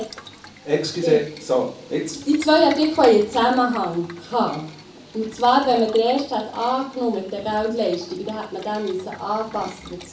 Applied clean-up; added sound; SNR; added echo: none; Boiling; 19 dB; reverberation time 0.4 s.